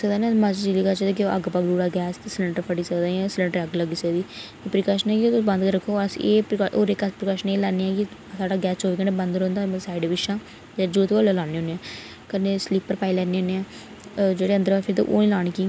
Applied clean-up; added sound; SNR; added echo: none; none; none; none.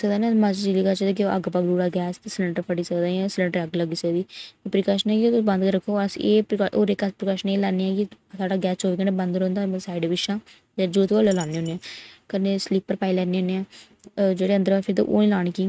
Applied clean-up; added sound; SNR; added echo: neural mask model RNNoise.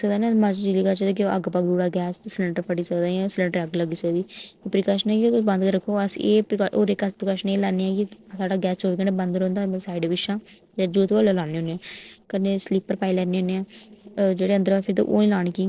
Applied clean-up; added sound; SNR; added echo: neural separator model SepFormer DNS4.